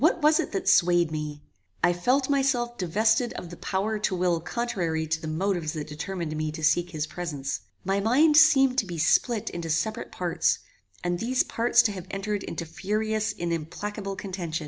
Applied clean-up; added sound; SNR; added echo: none; none; none; none.